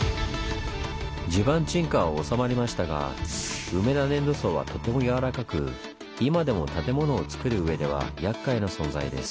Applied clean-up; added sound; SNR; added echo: none; Bowed string instrument; 12 dB; none.